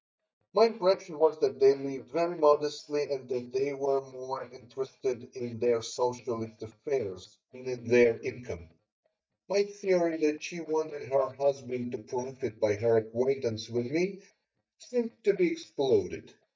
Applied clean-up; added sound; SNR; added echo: neural mask model DeepFilterNet 3.